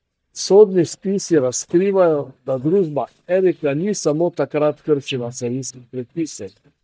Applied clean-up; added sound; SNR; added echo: neural mask model DeepFilterNet 3.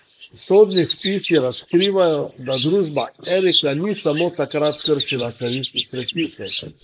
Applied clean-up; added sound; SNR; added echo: neural mask model Resemble Enhance denoiser.